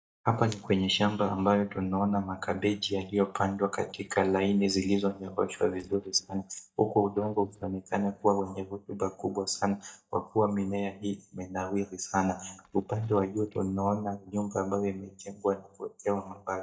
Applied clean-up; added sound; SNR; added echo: neural mask model DeepFilterNet 3.